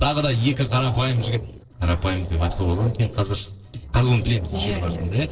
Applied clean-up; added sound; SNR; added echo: neural separator model SepFormer DNS4.